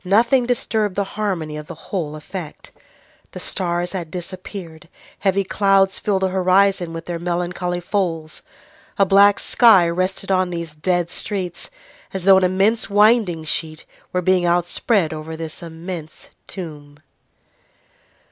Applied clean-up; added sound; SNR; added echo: none; none; none; none.